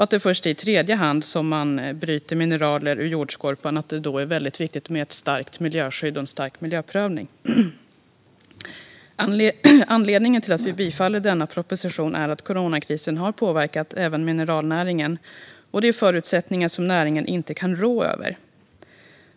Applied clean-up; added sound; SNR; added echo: none; none; none; none.